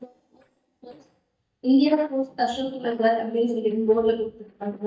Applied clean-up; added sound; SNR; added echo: neural mask model DeepFilterNet 3.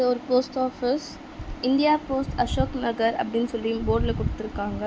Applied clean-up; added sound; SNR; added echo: none; none; none; none.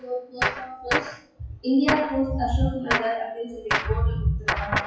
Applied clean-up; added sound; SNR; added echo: classical method WPE with log-MMSE.